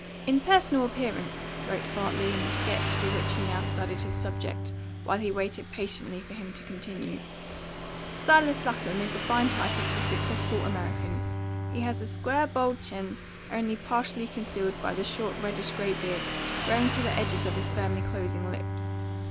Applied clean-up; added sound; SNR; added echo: none; Motorcycle / Engine + Bowed string instrument; 2 dB; none.